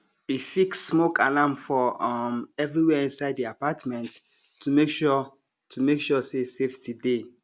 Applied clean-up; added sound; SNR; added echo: none; none; none; none.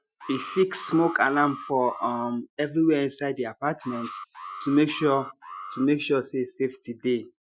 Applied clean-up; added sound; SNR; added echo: classical method Wiener filter.